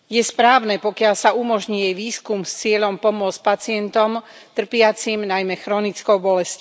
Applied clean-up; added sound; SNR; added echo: none; none; none; none.